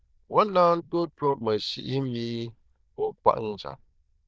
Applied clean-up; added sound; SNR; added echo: neural diffusion model UNIVERSE++.